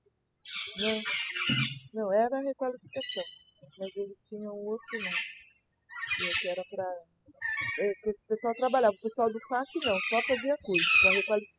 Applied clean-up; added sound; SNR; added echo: classical method spectral subtraction.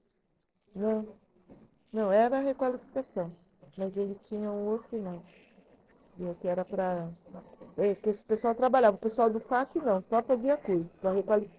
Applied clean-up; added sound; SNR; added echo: neural separator model SepFormer DNS4.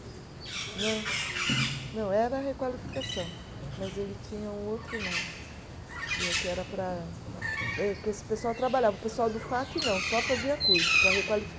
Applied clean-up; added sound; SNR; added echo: none; Bird; 0 dB; none.